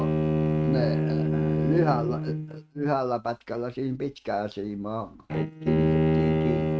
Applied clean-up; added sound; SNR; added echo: neural mask model RNNoise.